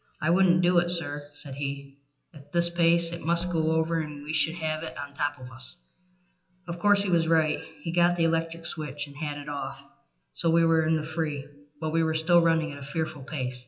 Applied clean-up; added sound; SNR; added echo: classical method WPE with log-MMSE.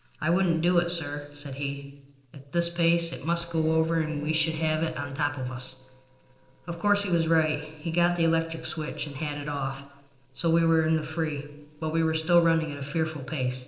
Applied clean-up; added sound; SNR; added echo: neural separator model SepFormer DNS4.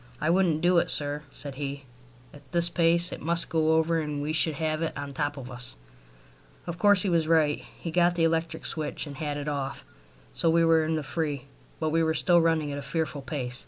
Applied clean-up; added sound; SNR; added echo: none; none; none; none.